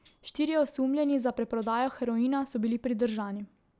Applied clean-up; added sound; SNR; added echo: none; Tambourine; 16 dB; none.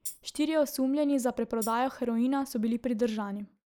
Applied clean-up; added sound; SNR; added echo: neural mask model Resemble Enhance denoiser.